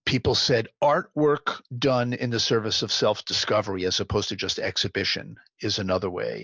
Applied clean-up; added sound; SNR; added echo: none; none; none; none.